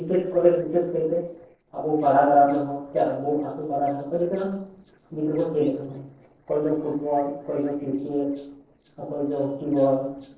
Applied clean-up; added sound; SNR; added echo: neural separator model SepFormer DNS4.